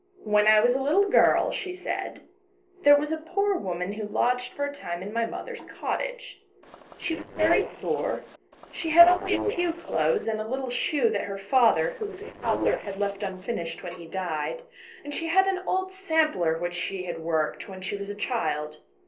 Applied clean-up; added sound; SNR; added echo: neural separator model SepFormer DNS4.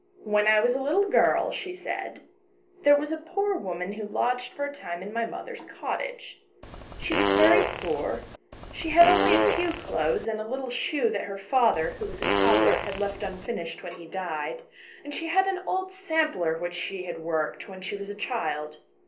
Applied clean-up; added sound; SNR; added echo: none; Fart; -1 dB; reverberation time 0.3 s.